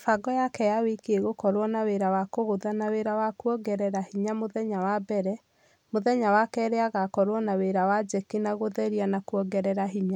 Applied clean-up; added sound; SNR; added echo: none; none; none; none.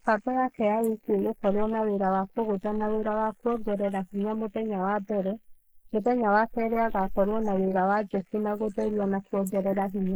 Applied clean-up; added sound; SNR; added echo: neural mask model Resemble Enhance denoiser.